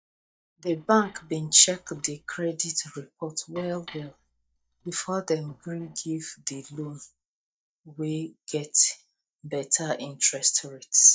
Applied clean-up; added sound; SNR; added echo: neural mask model DeepFilterNet 3.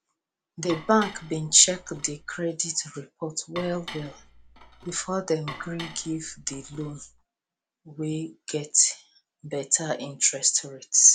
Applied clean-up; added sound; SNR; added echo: none; Dishes, pots, and pans; 16 dB; none.